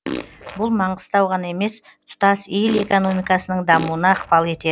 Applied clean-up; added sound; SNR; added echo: none; Fart; 12 dB; none.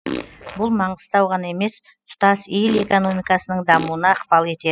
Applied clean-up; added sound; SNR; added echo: classical method spectral subtraction.